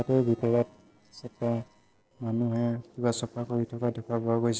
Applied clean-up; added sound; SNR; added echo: neural separator model SepFormer DNS4.